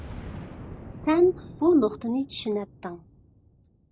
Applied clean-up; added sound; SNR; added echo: none; Boom; 16 dB; none.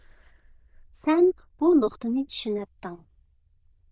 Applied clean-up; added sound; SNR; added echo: neural diffusion model UNIVERSE++.